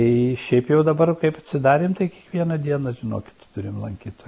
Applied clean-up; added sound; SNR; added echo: none; none; none; none.